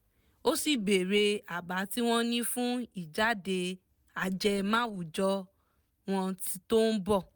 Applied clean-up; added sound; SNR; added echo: none; none; none; none.